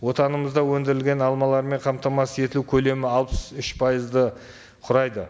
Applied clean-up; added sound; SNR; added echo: none; none; none; none.